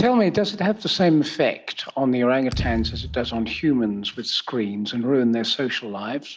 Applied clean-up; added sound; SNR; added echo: none; Thump, thud; 12 dB; none.